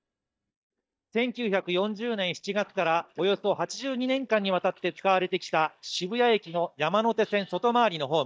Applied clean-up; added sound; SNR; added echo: neural mask model DeepFilterNet 3.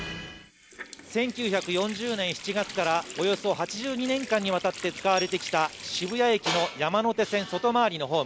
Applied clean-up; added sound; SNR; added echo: none; Water tap, faucet; 16 dB; none.